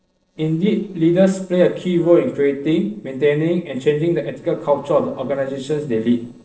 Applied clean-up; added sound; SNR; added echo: neural separator model SepFormer DNS4.